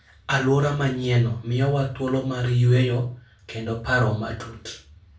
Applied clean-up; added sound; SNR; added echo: none; none; none; reverberation time 0.3 s.